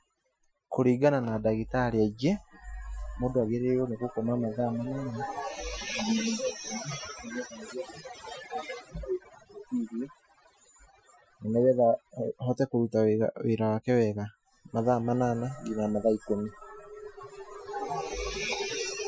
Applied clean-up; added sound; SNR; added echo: classical method Wiener filter.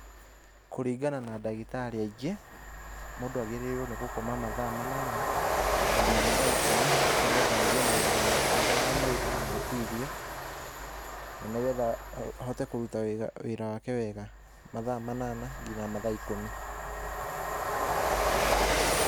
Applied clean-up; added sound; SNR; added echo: none; Train; -5 dB; none.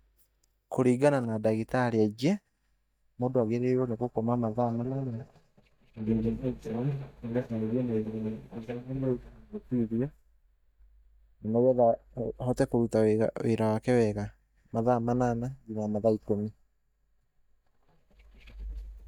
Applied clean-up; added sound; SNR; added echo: neural mask model DeepFilterNet 3.